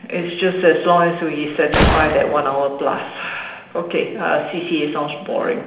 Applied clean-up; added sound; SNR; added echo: none; Gunshot, gunfire; 3 dB; reverberation time 0.8 s.